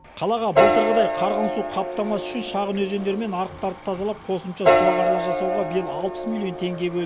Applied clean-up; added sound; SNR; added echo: none; Piano; -2 dB; none.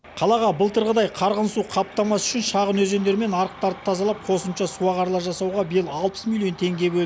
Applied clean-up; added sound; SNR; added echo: none; none; none; none.